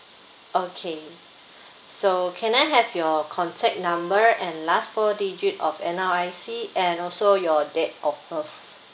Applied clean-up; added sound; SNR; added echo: none; Acoustic guitar; 16 dB; none.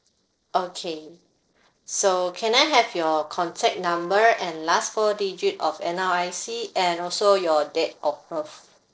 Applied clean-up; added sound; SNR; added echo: neural separator model SepFormer DNS4.